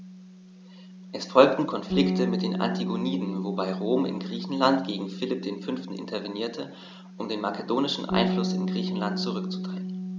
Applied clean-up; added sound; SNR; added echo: none; Bass guitar; 3 dB; none.